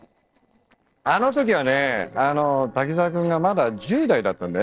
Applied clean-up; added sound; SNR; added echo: neural separator model SepFormer DNS4.